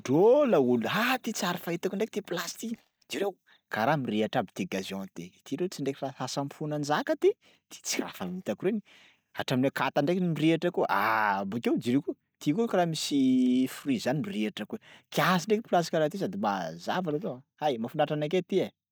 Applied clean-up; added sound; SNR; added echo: neural mask model DeepFilterNet 3.